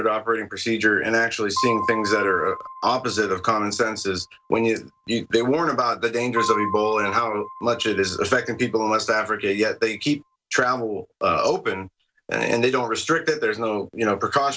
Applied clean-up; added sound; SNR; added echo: none; Piano; 10 dB; none.